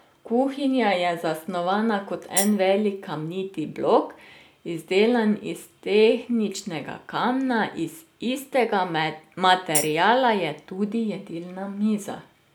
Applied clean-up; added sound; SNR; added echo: none; Tambourine; 8 dB; none.